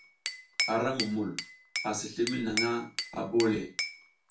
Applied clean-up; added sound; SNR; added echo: none; Glass / Bell; 5 dB; reverberation time 0.3 s.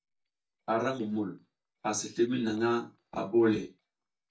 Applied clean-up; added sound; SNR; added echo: neural mask model DeepFilterNet 3.